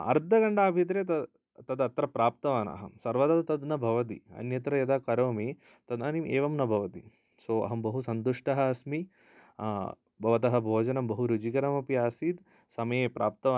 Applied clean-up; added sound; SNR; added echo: none; none; none; none.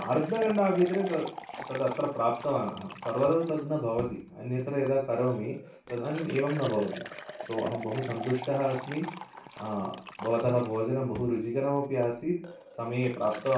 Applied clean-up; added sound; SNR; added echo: none; Liquid; 13 dB; reverberation time 0.4 s.